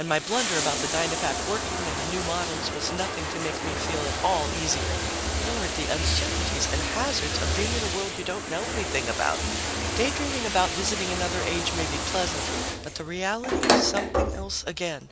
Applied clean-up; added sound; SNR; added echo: none; Bathtub (filling or washing); -2 dB; none.